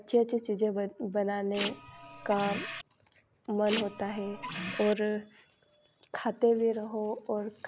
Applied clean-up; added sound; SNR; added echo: none; Printer; 7 dB; none.